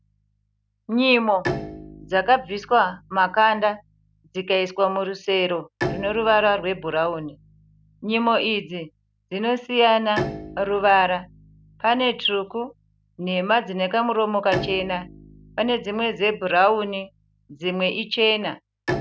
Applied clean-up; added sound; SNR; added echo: none; Bowed string instrument; 13 dB; none.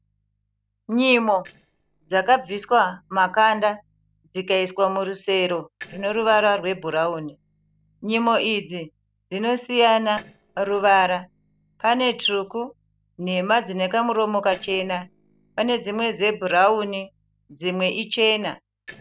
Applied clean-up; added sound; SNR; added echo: neural separator model SepFormer DNS4.